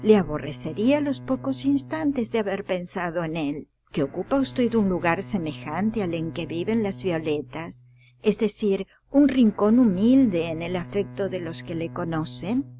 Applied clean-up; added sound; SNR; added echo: none; Bowed string instrument; 17 dB; none.